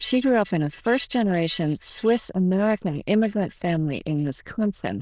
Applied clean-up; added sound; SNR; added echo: neural diffusion model UNIVERSE++.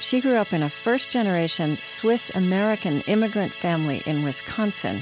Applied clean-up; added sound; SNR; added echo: none; Musical instrument; 15 dB; none.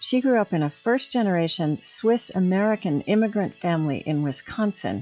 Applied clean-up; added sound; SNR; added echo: classical method log-MMSE.